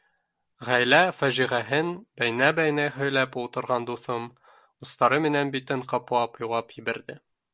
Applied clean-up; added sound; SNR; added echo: none; none; none; none.